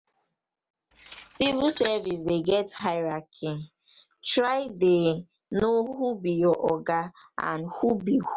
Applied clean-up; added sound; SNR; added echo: none; Tools; 15 dB; none.